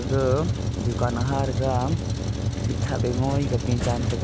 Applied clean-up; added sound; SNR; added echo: none; Truck; -2 dB; none.